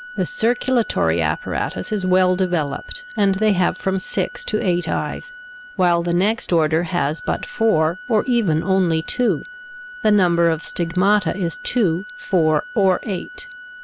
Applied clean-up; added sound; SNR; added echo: none; Organ; 17 dB; none.